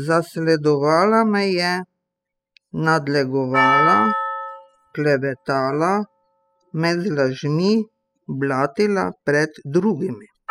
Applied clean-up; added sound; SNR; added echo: classical method spectral subtraction.